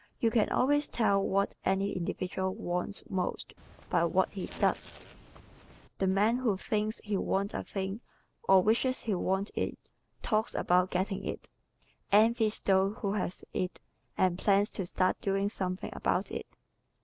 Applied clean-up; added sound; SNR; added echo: neural separator model SepFormer DNS4.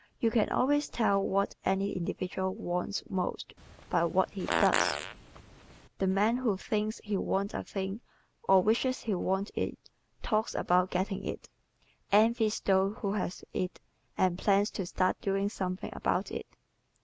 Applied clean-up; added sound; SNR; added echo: none; Fart; 5 dB; none.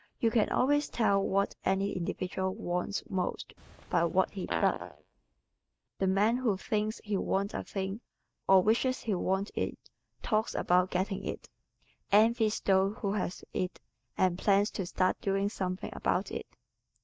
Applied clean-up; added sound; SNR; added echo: neural mask model DeepFilterNet 3.